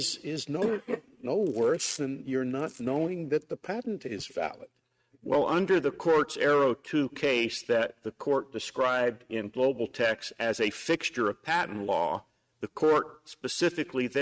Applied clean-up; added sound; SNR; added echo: neural mask model RNNoise.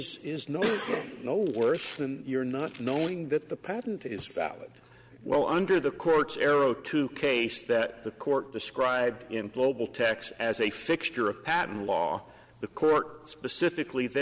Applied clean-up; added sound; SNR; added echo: none; Domestic sounds, home sounds; 12 dB; none.